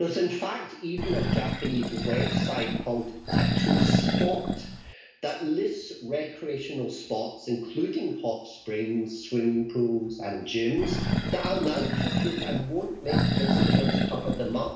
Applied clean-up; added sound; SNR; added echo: none; Animal; -4 dB; reverberation time 0.7 s.